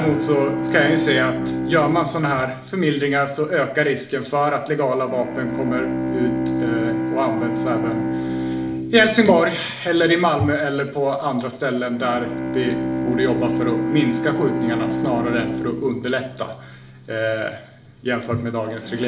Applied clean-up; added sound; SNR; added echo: none; Bowed string instrument; 4 dB; reverberation time 0.5 s.